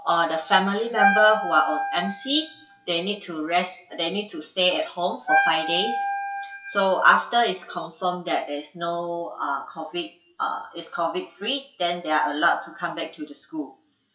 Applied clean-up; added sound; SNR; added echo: classical method WPE with log-MMSE.